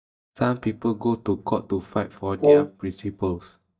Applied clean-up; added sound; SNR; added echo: neural mask model DeepFilterNet 3.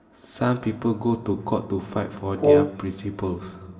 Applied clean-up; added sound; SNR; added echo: none; Brass instrument; -4 dB; reverberation time 2.0 s.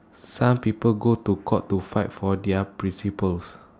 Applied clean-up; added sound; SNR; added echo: none; none; none; none.